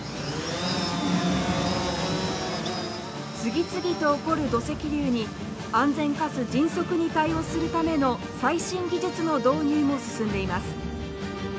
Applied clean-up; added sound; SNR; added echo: none; none; none; none.